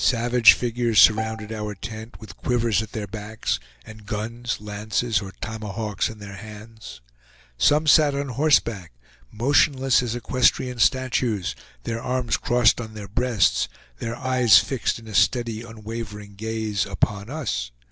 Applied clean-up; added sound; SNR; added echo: none; Bowed string instrument; 10 dB; none.